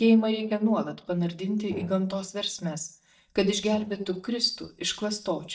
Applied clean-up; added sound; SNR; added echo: neural mask model DeepFilterNet 3.